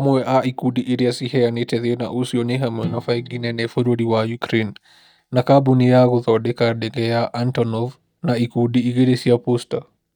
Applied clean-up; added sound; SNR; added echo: neural mask model DeepFilterNet 3.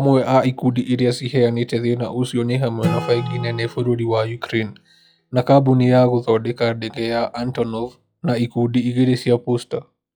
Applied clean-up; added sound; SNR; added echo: classical method log-MMSE.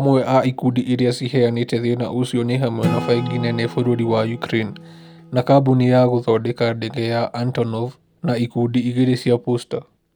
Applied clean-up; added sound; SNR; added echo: none; Acoustic guitar / Strum; 15 dB; none.